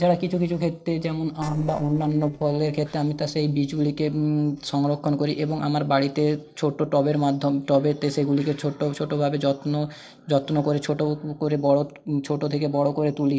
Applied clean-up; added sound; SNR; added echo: neural separator model SepFormer DNS4.